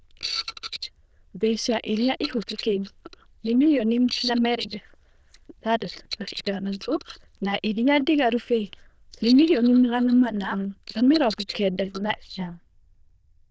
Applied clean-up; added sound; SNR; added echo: neural diffusion model UNIVERSE++.